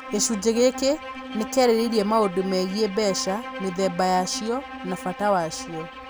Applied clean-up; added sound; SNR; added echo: none; Bowed string instrument; 12 dB; none.